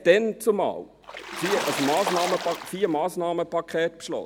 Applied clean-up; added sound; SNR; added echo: none; Water / Splash, splatter; 6 dB; none.